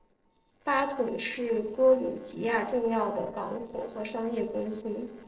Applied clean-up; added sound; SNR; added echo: neural separator model SepFormer DNS4.